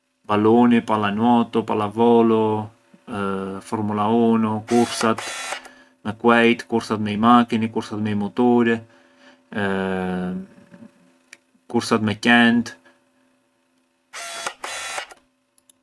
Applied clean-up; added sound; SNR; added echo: none; Camera; 11 dB; none.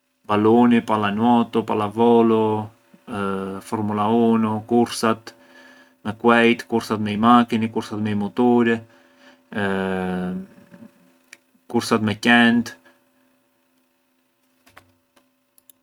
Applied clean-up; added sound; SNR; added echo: none; none; none; none.